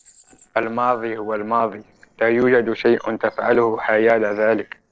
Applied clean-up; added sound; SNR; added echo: neural separator model SepFormer DNS4.